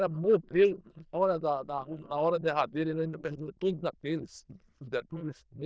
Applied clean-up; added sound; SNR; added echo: neural diffusion model UNIVERSE++.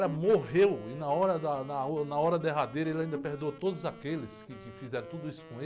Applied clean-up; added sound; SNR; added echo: none; Wind instrument, woodwind instrument + Bowed string instrument; 17 dB; none.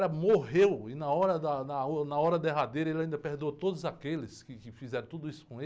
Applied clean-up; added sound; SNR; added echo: none; none; none; none.